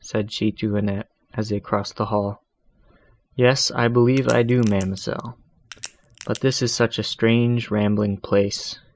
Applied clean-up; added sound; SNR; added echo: neural mask model Resemble Enhance denoiser.